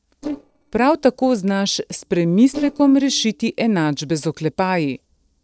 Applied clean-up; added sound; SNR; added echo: neural separator model SepFormer DNS4.